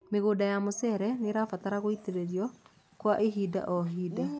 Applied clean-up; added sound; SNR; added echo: none; Bird; 15 dB; none.